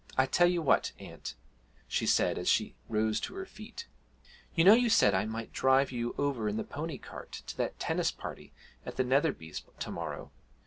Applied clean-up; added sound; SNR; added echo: none; none; none; none.